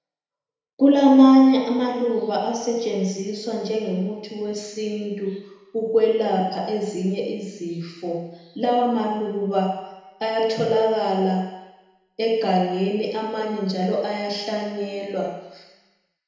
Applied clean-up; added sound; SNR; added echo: none; none; none; reverberation time 1.0 s.